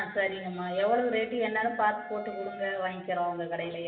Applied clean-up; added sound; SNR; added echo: none; Wind instrument, woodwind instrument; 15 dB; reverberation time 1.0 s.